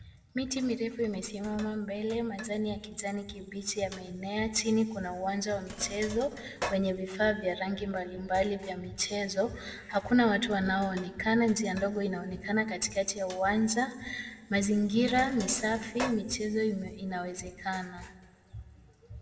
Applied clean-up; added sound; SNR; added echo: none; Sink (filling or washing); 17 dB; reverberation time 1.3 s.